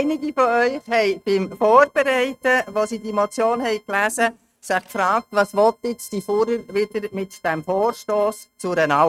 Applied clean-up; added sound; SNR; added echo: neural mask model RNNoise.